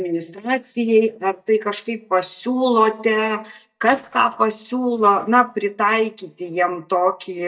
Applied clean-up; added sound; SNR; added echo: neural mask model DeepFilterNet 3.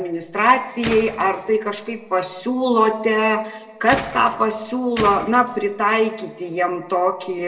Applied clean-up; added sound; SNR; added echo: none; Tools; 12 dB; reverberation time 1.0 s.